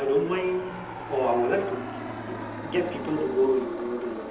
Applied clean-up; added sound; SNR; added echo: none; Aircraft; 9 dB; reverberation time 1.2 s.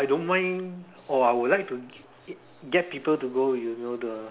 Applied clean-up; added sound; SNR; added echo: none; none; none; none.